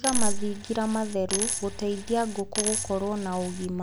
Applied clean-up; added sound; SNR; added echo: none; Coin (dropping); 7 dB; none.